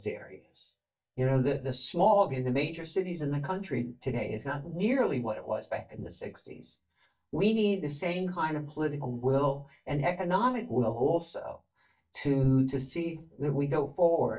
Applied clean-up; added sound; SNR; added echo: neural mask model DeepFilterNet 3.